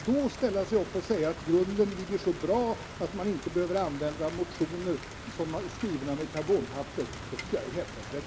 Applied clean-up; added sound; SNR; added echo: none; Rain; 11 dB; none.